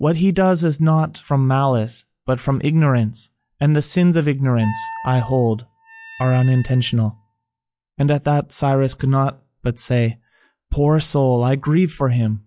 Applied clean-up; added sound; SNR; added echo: classical method log-MMSE.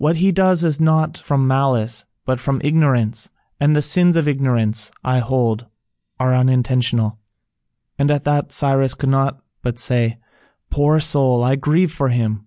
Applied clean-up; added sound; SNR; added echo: neural mask model Resemble Enhance denoiser.